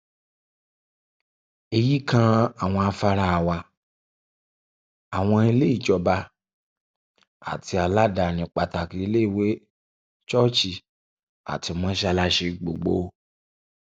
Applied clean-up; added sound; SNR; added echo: none; none; none; none.